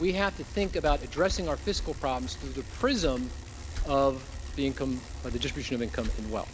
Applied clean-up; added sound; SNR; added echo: none; Bicycle; 6 dB; none.